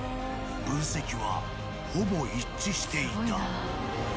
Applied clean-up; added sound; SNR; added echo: none; none; none; none.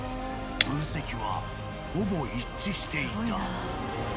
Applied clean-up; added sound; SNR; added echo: none; Shatter; 7 dB; none.